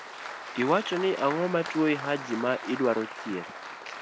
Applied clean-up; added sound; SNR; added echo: none; Applause; 10 dB; none.